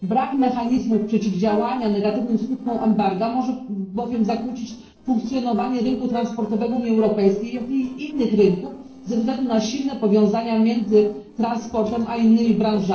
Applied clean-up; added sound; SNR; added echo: neural separator model SepFormer DNS4.